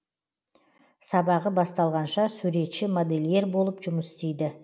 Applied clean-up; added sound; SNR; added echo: none; none; none; none.